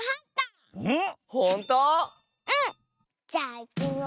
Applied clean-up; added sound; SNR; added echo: neural mask model RNNoise.